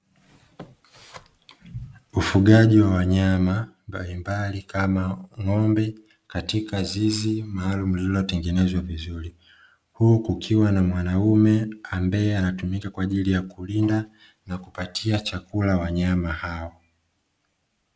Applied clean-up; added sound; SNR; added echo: none; none; none; none.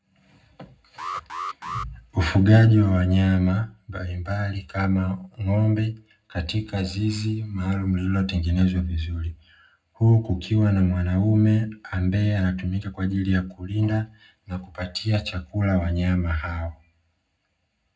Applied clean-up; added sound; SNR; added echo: none; Alarm; 12 dB; reverberation time 0.3 s.